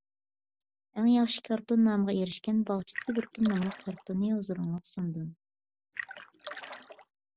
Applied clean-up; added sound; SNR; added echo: none; Splash, splatter; 13 dB; none.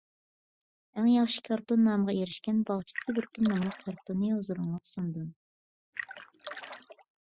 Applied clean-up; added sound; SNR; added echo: classical method spectral subtraction.